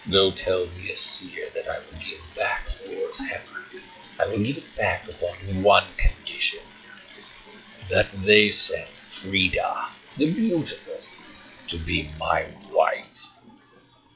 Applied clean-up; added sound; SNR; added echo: classical method log-MMSE.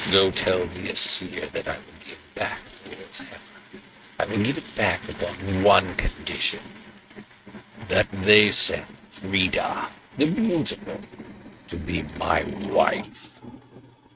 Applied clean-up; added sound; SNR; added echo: neural mask model RNNoise.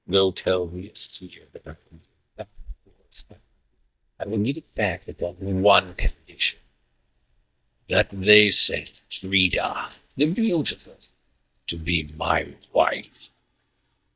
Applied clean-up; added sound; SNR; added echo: neural mask model DeepFilterNet 3.